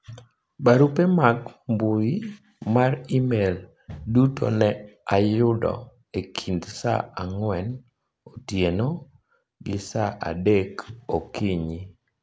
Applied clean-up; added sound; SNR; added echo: none; none; none; none.